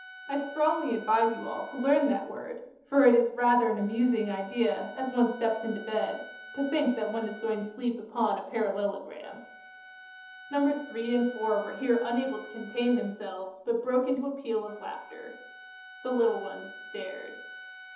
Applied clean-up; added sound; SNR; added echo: none; Wind instrument, woodwind instrument; 18 dB; reverberation time 0.8 s.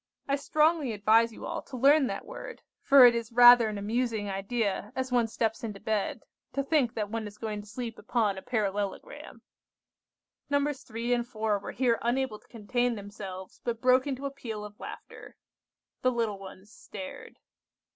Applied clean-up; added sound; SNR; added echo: none; none; none; none.